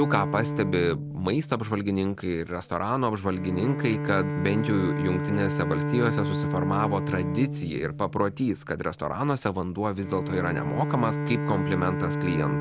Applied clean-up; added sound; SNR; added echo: none; Bowed string instrument; 3 dB; none.